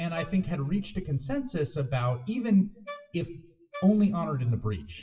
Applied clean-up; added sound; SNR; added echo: classical method WPE with log-MMSE.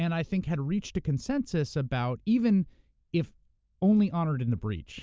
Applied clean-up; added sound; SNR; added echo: none; none; none; none.